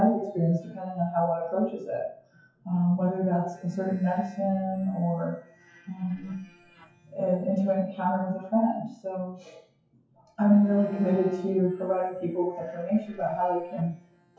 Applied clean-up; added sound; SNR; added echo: classical method WPE with log-MMSE.